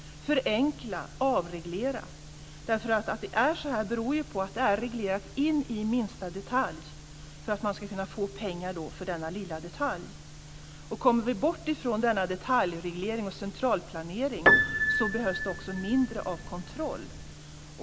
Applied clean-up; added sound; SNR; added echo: none; Piano; -2 dB; none.